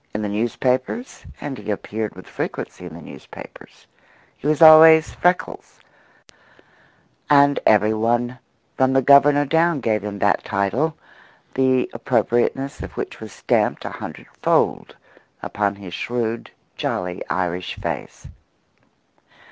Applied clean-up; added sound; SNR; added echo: none; none; none; none.